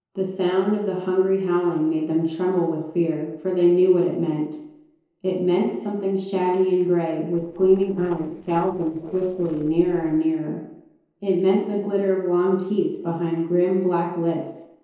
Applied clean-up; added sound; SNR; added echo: neural separator model SepFormer DNS4.